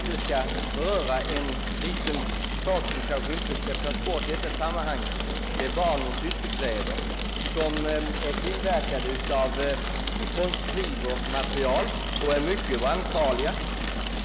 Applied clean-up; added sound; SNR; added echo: none; Mechanisms / Bicycle; -1 dB; none.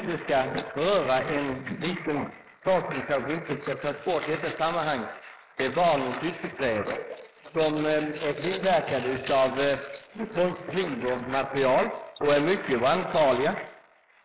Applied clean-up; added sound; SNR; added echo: neural mask model Resemble Enhance denoiser.